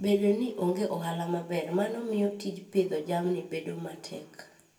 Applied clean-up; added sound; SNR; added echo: none; none; none; reverberation time 0.6 s.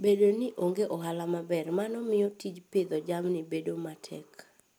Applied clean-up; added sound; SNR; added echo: none; none; none; none.